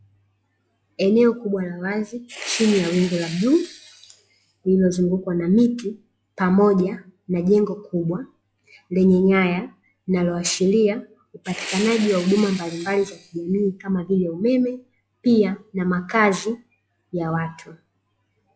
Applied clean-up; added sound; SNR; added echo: classical method log-MMSE.